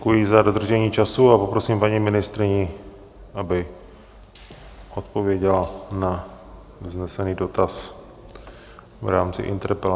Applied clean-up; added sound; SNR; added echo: none; none; none; none.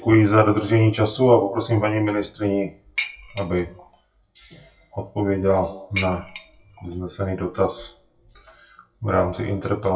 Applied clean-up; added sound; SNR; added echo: classical method WPE with log-MMSE.